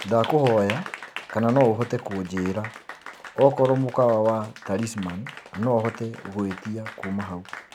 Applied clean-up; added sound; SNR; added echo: none; Applause; 15 dB; none.